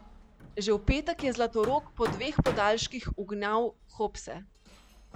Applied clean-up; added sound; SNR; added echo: none; Hammer; 13 dB; none.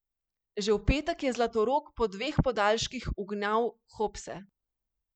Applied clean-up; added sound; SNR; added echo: none; none; none; none.